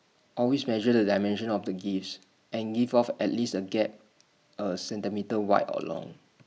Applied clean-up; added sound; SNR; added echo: none; none; none; none.